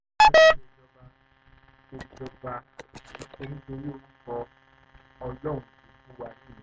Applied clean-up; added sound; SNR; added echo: none; Telephone; 20 dB; none.